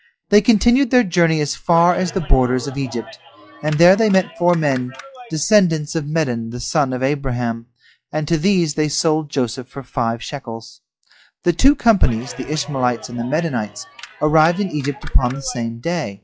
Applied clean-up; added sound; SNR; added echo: classical method log-MMSE.